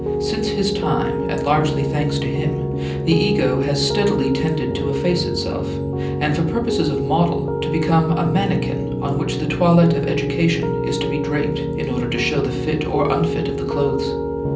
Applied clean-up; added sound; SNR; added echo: none; Piano; 1 dB; reverberation time 0.6 s.